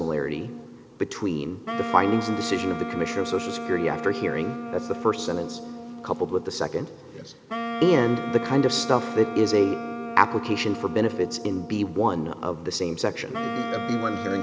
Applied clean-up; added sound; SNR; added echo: none; Wind instrument, woodwind instrument; 8 dB; none.